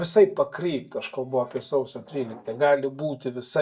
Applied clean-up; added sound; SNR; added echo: neural mask model DeepFilterNet 3.